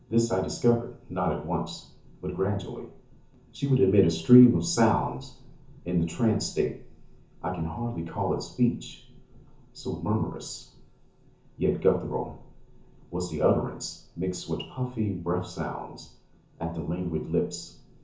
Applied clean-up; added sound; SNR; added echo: none; none; none; reverberation time 0.6 s.